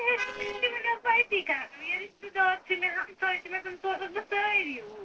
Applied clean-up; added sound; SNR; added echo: neural separator model SepFormer DNS4.